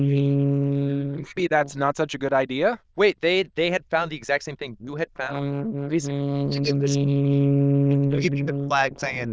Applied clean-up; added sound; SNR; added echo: neural diffusion model UNIVERSE++.